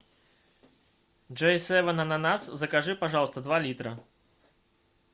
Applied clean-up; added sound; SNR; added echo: none; none; none; none.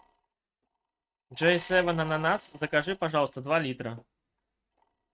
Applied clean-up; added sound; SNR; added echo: neural mask model RNNoise.